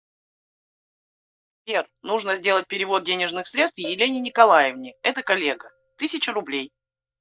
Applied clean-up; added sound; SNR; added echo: neural mask model DeepFilterNet 3.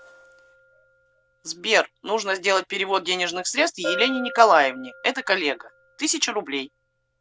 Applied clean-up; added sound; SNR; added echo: none; Bell; 14 dB; none.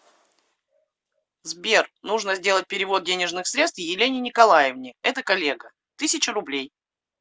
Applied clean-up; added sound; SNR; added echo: none; none; none; none.